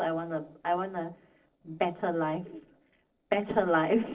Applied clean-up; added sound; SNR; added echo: neural separator model SepFormer DNS4.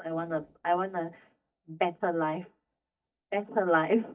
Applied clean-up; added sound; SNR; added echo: neural mask model DeepFilterNet 3.